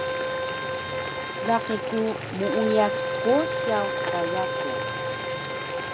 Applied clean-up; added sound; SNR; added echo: none; Wind instrument, woodwind instrument + Boiling; 0 dB; none.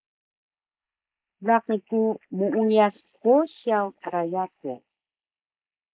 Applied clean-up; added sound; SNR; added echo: neural mask model Resemble Enhance denoiser.